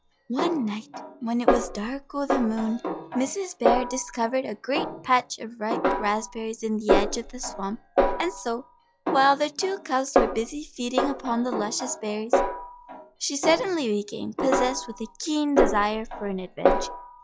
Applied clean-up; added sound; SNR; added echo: classical method log-MMSE.